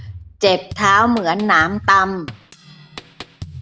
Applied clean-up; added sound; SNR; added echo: none; Drum kit; 16 dB; none.